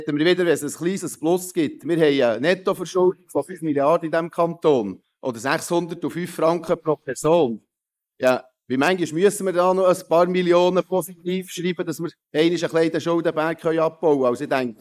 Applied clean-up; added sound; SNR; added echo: neural mask model Resemble Enhance denoiser.